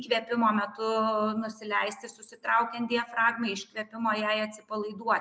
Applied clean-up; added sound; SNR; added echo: none; none; none; none.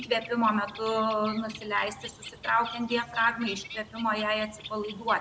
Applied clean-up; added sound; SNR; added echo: none; Bird; 15 dB; none.